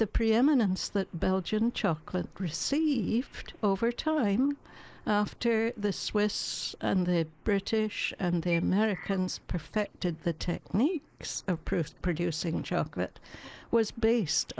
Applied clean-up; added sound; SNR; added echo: neural mask model Resemble Enhance denoiser.